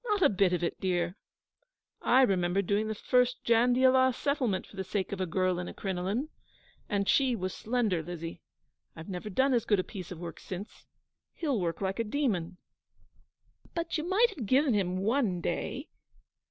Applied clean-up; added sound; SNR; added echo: none; none; none; none.